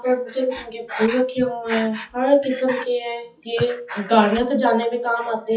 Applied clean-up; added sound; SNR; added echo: classical method WPE with log-MMSE.